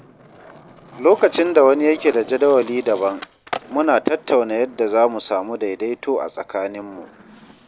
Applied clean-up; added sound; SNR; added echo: none; Skateboard; 19 dB; none.